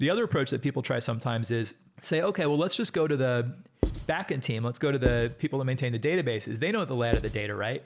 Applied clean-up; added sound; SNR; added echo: none; Writing; 4 dB; none.